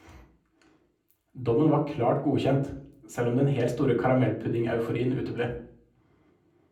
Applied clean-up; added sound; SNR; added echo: none; none; none; reverberation time 0.6 s.